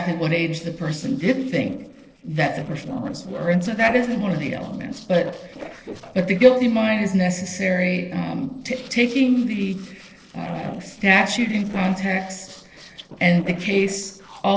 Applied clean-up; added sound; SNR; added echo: neural separator model SepFormer DNS4.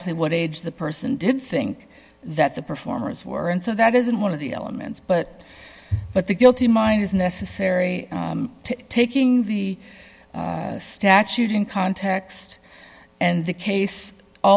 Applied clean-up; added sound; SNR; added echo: none; none; none; none.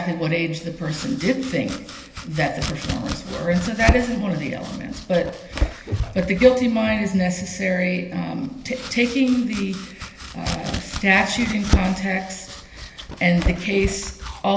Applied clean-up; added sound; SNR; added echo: none; Domestic sounds, home sounds; 7 dB; reverberation time 1.4 s.